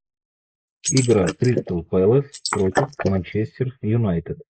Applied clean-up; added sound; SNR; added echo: neural mask model Resemble Enhance denoiser.